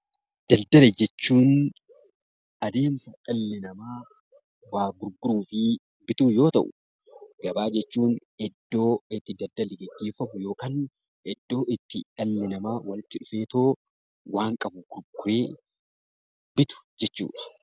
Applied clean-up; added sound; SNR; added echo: none; none; none; none.